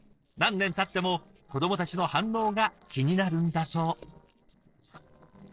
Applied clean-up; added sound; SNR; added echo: neural separator model SepFormer DNS4.